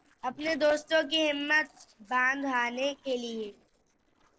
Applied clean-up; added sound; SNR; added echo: neural separator model SepFormer DNS4.